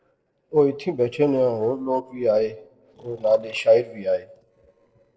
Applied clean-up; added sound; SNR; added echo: neural separator model SepFormer DNS4.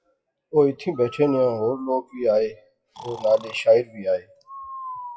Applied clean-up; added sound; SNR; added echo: classical method WPE with log-MMSE.